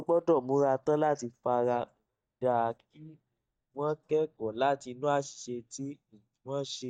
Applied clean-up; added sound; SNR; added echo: neural mask model DeepFilterNet 3.